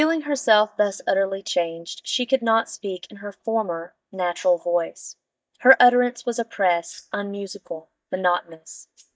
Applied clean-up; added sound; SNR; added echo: neural mask model DeepFilterNet 3.